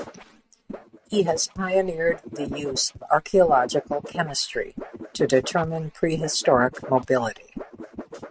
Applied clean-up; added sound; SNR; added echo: neural mask model RNNoise.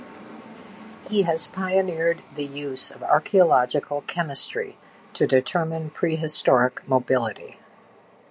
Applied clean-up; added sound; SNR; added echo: none; none; none; none.